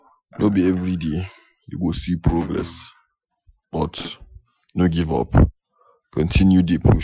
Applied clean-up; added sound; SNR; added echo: classical method Wiener filter.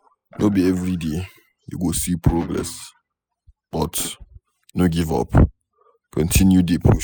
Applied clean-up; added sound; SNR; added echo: classical method spectral subtraction.